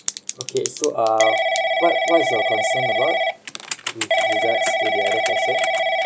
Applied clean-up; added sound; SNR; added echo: none; Telephone / Typing; -5 dB; none.